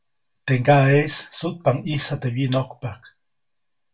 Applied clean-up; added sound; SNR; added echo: none; none; none; reverberation time 0.2 s.